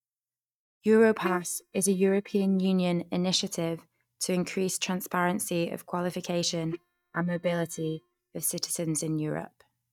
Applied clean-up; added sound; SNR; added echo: neural mask model DeepFilterNet 3.